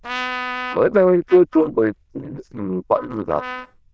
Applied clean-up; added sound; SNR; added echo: neural diffusion model UNIVERSE++.